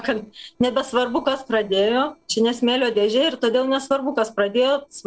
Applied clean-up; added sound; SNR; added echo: neural separator model SepFormer DNS4.